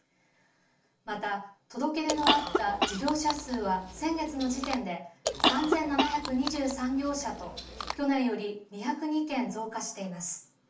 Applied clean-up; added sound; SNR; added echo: none; Chewing, mastication / Cough; 1 dB; reverberation time 0.3 s.